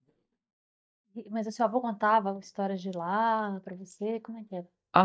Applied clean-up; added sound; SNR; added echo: neural mask model DeepFilterNet 3.